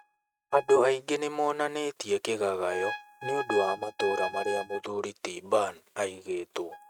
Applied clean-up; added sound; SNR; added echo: neural mask model RNNoise.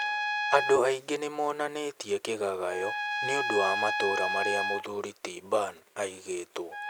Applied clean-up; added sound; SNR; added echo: none; Trumpet; 3 dB; none.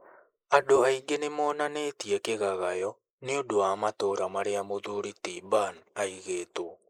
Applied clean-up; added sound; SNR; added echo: neural mask model Resemble Enhance denoiser.